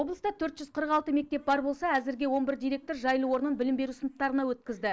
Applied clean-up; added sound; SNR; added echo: neural mask model Resemble Enhance denoiser.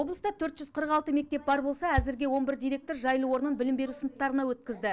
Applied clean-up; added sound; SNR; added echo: none; Bass drum; 11 dB; none.